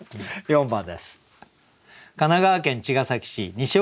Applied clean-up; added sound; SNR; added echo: none; none; none; none.